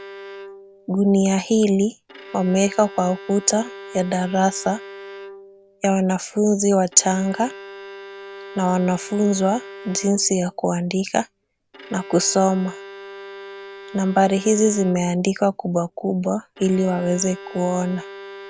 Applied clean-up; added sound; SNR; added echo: none; Bowed string instrument; 17 dB; none.